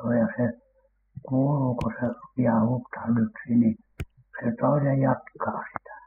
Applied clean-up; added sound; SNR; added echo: classical method spectral subtraction.